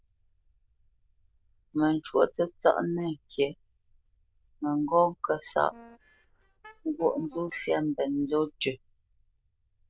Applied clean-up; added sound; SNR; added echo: neural diffusion model UNIVERSE++.